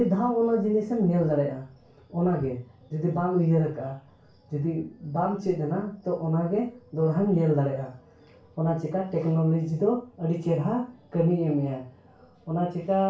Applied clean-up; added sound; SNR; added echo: none; none; none; reverberation time 0.3 s.